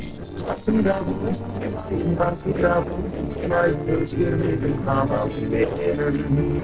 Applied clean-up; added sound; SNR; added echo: neural separator model SepFormer DNS4.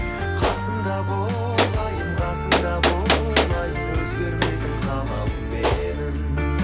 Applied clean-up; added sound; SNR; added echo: none; Gunshot, gunfire; 4 dB; reverberation time 1.4 s.